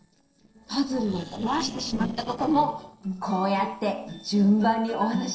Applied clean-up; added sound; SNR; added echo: neural separator model SepFormer DNS4.